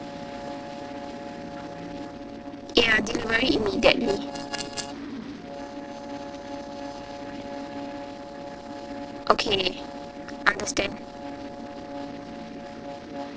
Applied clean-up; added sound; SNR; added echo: neural separator model SepFormer DNS4.